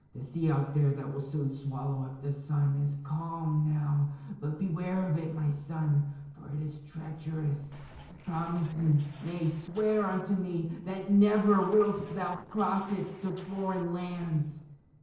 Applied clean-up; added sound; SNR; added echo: neural separator model SepFormer DNS4.